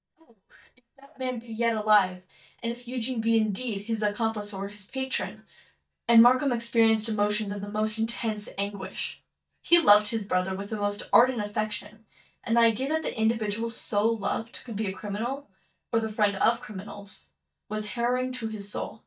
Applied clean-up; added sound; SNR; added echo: neural mask model DeepFilterNet 3.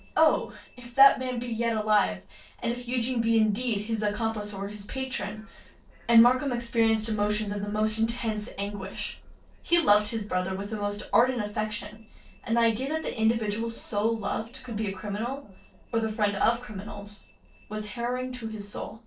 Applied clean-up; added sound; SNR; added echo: neural separator model SepFormer DNS4.